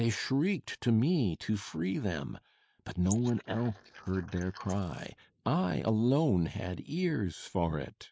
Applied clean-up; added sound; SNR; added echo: neural mask model Resemble Enhance denoiser.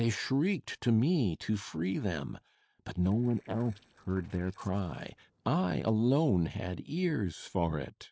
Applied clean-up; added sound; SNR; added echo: neural separator model SepFormer DNS4.